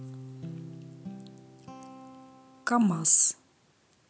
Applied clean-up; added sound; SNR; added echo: none; Guitar; 15 dB; none.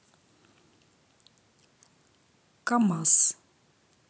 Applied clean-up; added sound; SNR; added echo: none; none; none; none.